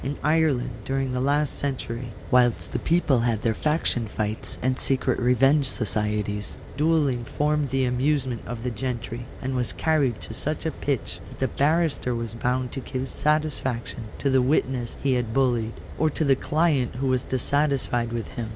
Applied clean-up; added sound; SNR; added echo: none; Fire; 13 dB; none.